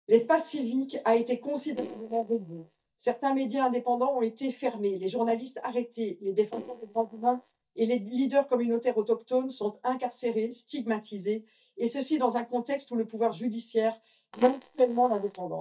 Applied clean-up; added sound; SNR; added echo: neural mask model DeepFilterNet 3.